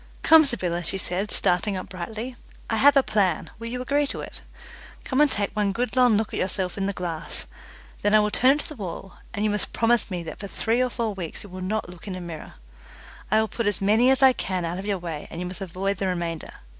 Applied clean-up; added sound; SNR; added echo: none; none; none; none.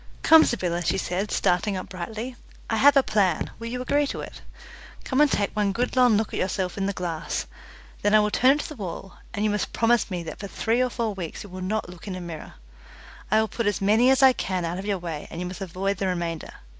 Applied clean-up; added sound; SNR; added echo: none; Raindrop / Drip; 10 dB; none.